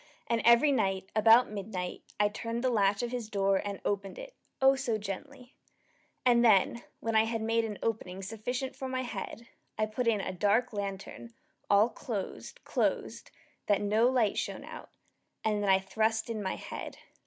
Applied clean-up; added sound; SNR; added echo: none; none; none; none.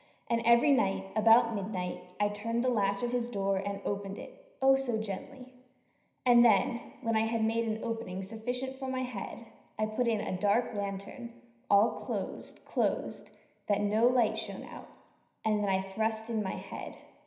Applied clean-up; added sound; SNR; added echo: none; none; none; reverberation time 0.9 s.